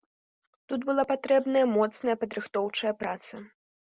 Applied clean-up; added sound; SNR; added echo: none; none; none; none.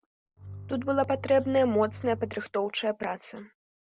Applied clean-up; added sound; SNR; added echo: none; Bowed string instrument; 14 dB; none.